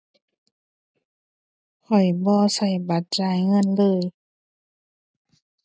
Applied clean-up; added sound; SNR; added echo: none; none; none; none.